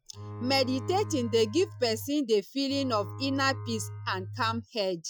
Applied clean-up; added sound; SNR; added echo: classical method Wiener filter.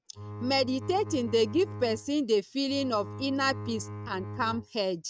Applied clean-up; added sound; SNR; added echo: neural mask model RNNoise.